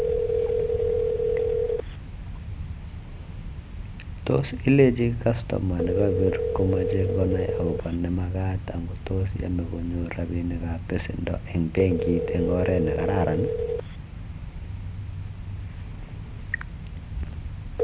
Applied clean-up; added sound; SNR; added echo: none; Telephone; 2 dB; none.